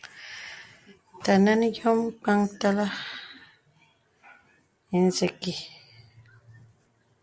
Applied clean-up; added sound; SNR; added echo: none; none; none; none.